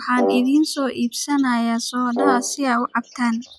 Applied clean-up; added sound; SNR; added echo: classical method log-MMSE.